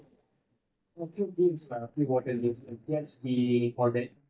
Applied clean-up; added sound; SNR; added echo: neural mask model DeepFilterNet 3.